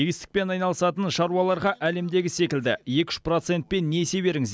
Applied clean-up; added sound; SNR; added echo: none; none; none; none.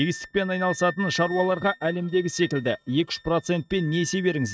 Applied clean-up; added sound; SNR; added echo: neural mask model RNNoise.